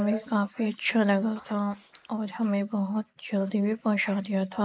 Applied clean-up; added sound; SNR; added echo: neural mask model Resemble Enhance denoiser.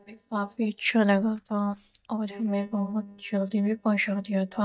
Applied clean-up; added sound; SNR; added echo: neural mask model DeepFilterNet 3.